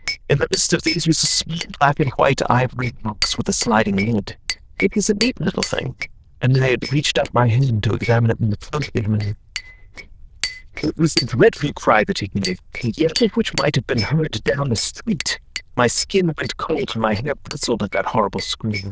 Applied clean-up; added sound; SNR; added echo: neural diffusion model UNIVERSE++.